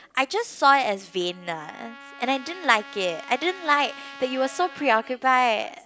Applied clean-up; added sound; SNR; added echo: none; Trumpet; 20 dB; none.